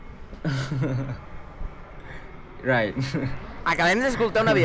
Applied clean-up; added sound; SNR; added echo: none; Fixed-wing aircraft, airplane; -2 dB; none.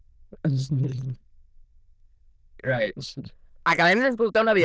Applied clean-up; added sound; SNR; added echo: neural diffusion model UNIVERSE++.